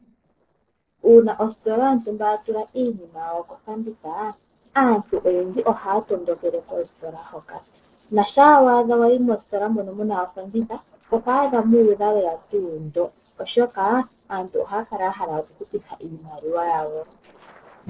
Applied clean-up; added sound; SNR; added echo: neural separator model SepFormer DNS4.